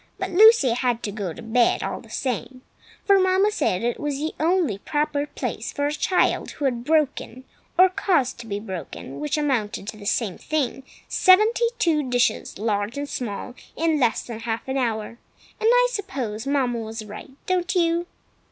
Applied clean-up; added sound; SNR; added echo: none; none; none; none.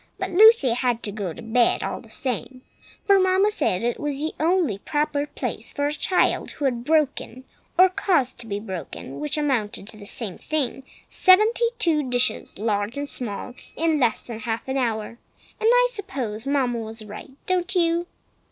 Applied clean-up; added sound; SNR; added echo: neural separator model SepFormer DNS4.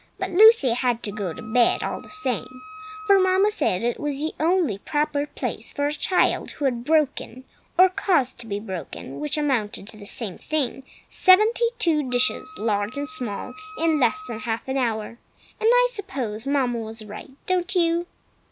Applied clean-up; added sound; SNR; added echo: none; Wind instrument, woodwind instrument; 18 dB; none.